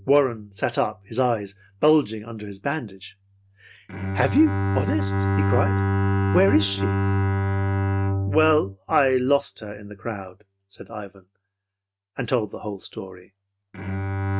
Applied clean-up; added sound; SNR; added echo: neural mask model RNNoise.